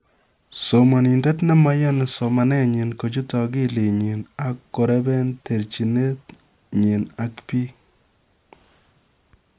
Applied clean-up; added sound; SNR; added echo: none; none; none; none.